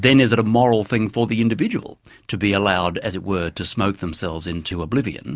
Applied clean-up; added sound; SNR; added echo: none; none; none; none.